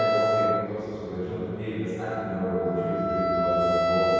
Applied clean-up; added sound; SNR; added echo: none; Wind instrument, woodwind instrument; -3 dB; reverberation time 2.2 s.